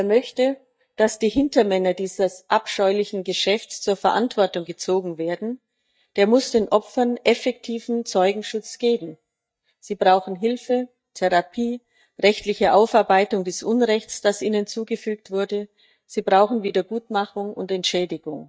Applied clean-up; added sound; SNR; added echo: neural mask model DeepFilterNet 3.